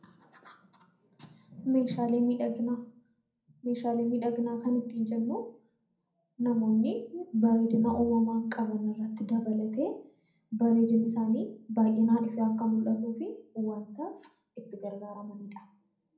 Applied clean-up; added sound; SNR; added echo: none; Brass instrument; 18 dB; reverberation time 0.6 s.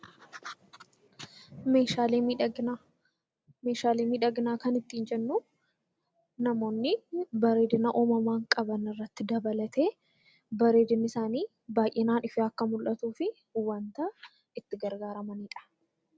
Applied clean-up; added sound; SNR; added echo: none; none; none; none.